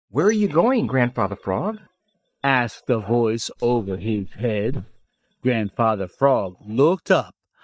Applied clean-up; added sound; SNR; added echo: neural mask model DeepFilterNet 3.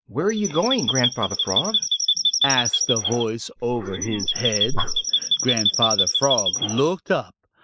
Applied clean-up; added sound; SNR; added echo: neural mask model Resemble Enhance denoiser.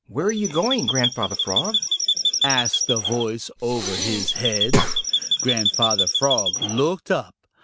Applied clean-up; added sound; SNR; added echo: none; Chirp, tweet + Breathing; -2 dB; none.